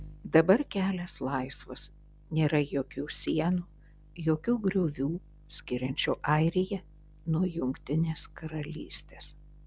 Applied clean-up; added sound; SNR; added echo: none; none; none; none.